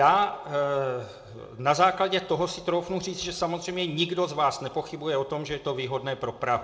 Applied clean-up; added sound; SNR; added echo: none; none; none; reverberation time 0.5 s.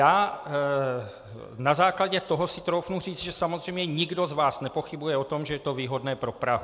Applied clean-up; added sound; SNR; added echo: none; none; none; none.